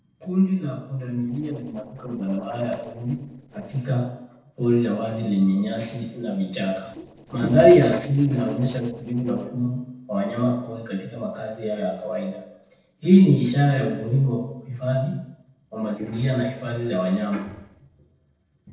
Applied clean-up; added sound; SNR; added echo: neural separator model SepFormer DNS4.